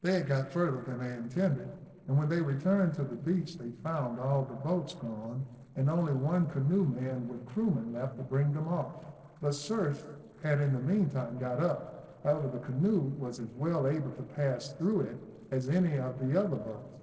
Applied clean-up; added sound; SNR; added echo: neural separator model SepFormer DNS4.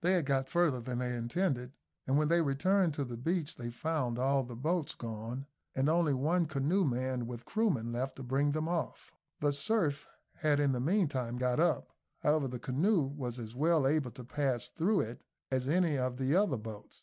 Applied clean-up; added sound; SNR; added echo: none; none; none; none.